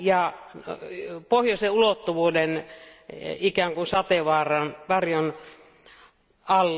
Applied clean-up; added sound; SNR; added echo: none; none; none; none.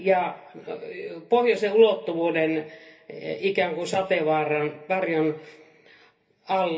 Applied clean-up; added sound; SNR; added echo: none; none; none; reverberation time 0.3 s.